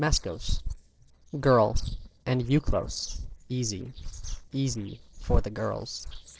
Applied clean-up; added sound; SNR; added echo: neural separator model SepFormer DNS4.